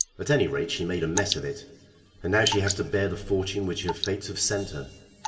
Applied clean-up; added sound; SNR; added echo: none; Drip / Water; 9 dB; reverberation time 1.8 s.